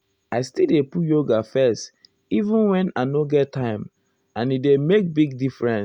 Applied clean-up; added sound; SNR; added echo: none; none; none; none.